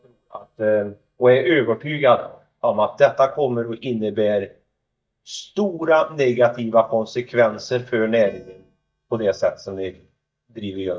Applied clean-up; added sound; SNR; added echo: neural mask model DeepFilterNet 3.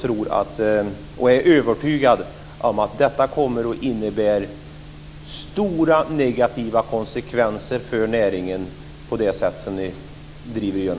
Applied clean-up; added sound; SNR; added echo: none; none; none; none.